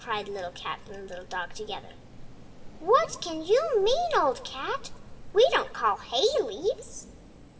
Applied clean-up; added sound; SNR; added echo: none; Rain; 14 dB; reverberation time 0.7 s.